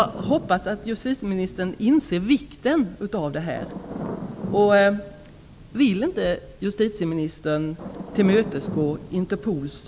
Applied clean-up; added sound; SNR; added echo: none; Thunder / Rain; 13 dB; none.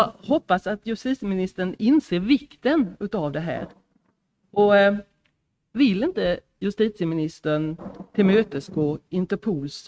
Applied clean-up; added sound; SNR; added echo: neural mask model RNNoise.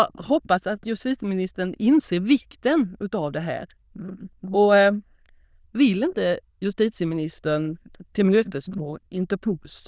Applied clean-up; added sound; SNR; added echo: neural diffusion model UNIVERSE++.